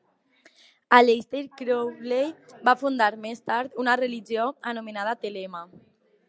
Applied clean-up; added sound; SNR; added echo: none; none; none; none.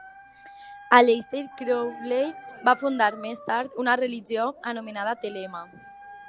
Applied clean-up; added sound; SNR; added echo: none; Dog; 19 dB; none.